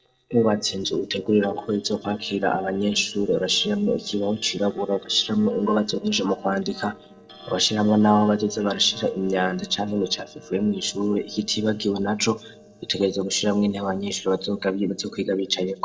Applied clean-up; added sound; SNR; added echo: neural separator model SepFormer DNS4.